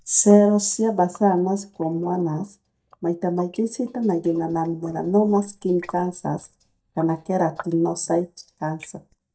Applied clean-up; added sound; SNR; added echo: neural mask model DeepFilterNet 3.